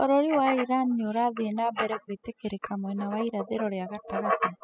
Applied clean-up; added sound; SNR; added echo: classical method spectral subtraction.